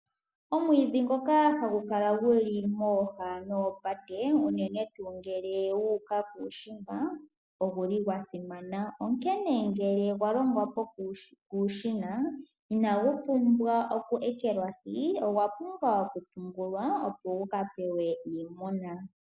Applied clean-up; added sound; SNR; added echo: none; none; none; none.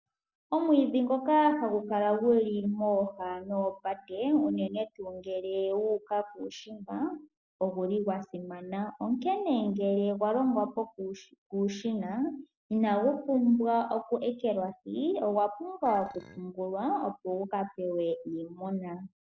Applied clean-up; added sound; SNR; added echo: neural separator model SepFormer DNS4.